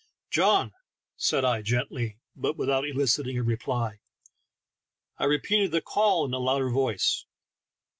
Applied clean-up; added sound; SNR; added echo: none; none; none; none.